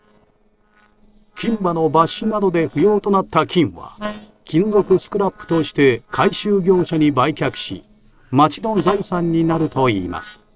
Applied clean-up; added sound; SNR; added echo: neural separator model SepFormer DNS4.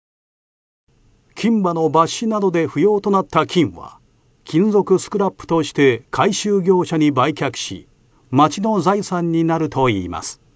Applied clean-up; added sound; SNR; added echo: none; none; none; none.